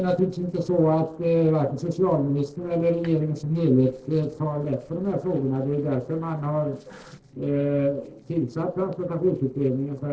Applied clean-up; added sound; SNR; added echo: neural separator model SepFormer DNS4.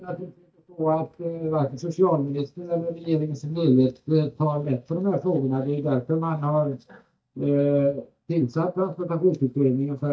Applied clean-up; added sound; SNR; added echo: neural mask model DeepFilterNet 3.